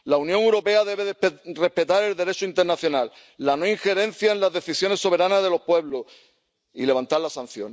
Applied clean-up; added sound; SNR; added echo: none; none; none; none.